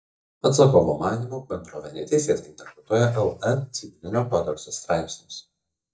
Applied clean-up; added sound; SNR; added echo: neural mask model DeepFilterNet 3.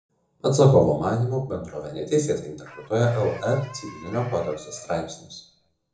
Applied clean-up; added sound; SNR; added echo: none; Chicken, rooster; 20 dB; reverberation time 0.6 s.